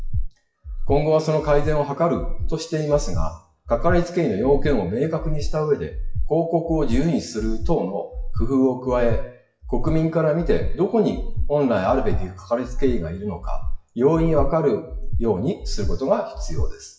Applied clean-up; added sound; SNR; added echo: classical method WPE with log-MMSE.